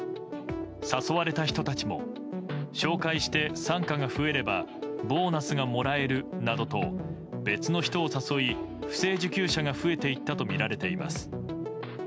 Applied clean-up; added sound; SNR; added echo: none; none; none; none.